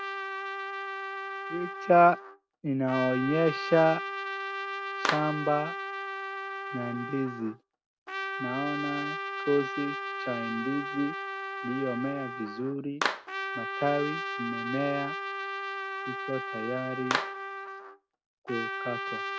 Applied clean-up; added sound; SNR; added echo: none; Clapping + Trumpet; 4 dB; none.